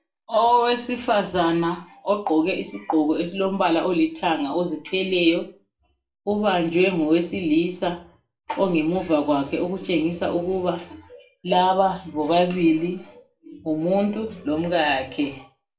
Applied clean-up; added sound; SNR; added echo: none; none; none; reverberation time 0.3 s.